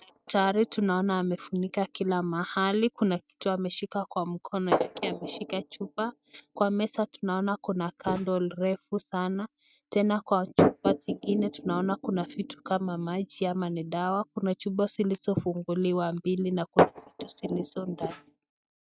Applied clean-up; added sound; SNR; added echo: neural mask model RNNoise.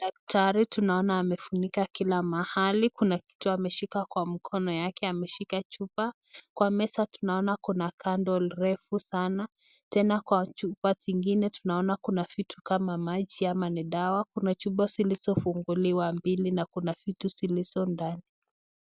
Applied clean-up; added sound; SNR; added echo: none; none; none; none.